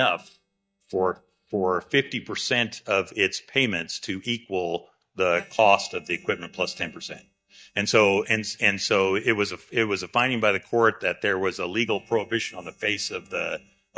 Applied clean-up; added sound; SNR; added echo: neural mask model DeepFilterNet 3.